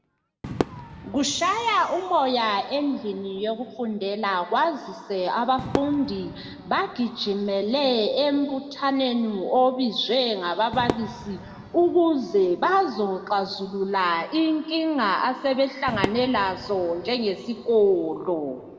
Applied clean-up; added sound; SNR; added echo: none; Crowd / Fireworks; 14 dB; reverberation time 1.9 s.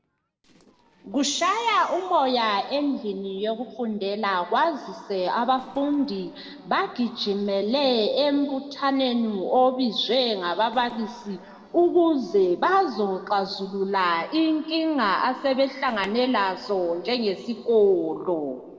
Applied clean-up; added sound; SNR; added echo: neural separator model SepFormer DNS4.